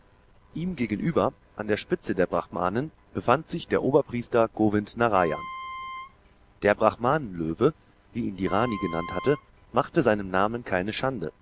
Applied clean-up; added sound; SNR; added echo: none; Wind instrument, woodwind instrument; 14 dB; none.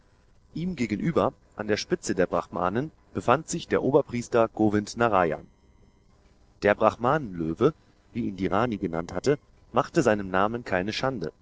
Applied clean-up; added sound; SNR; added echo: neural separator model SepFormer DNS4.